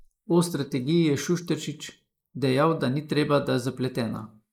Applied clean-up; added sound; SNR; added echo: neural mask model Resemble Enhance denoiser.